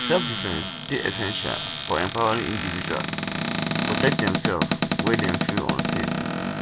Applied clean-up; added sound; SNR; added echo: none; Cupboard open or close; -1 dB; none.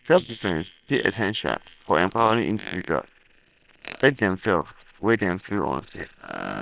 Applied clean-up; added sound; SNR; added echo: neural separator model SepFormer WHAM!.